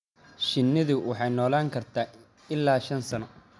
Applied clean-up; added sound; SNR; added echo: none; none; none; none.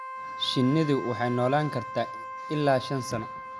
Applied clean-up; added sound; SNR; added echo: none; Wind instrument, woodwind instrument; 10 dB; none.